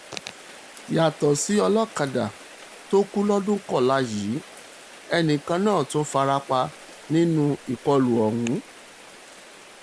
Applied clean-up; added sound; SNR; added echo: none; Rain; 20 dB; none.